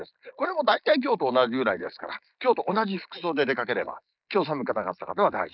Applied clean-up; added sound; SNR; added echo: neural mask model Resemble Enhance denoiser.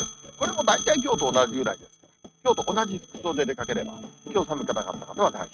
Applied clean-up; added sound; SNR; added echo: neural mask model RNNoise.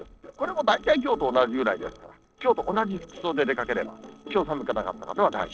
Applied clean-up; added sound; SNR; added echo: neural separator model SepFormer DNS4.